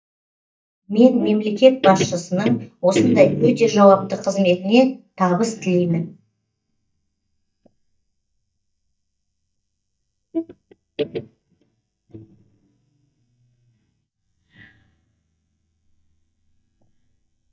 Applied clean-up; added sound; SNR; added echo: neural mask model DeepFilterNet 3.